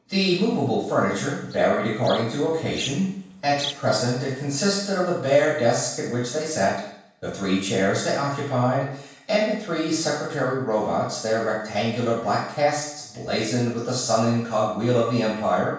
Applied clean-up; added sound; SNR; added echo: none; Insect; 15 dB; reverberation time 0.7 s.